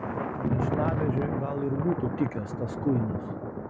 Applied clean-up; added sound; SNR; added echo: none; Thunder; -1 dB; none.